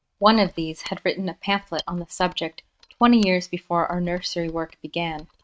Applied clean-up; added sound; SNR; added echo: neural mask model RNNoise.